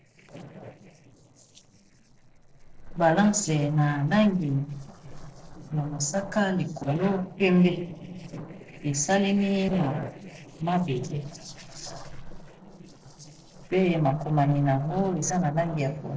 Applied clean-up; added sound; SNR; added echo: neural separator model SepFormer DNS4.